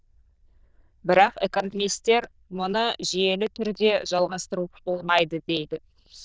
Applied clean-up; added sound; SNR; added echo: neural diffusion model UNIVERSE++.